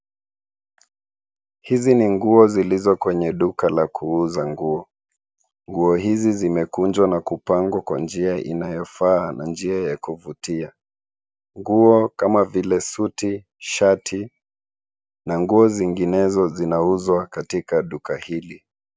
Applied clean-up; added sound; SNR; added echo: none; none; none; none.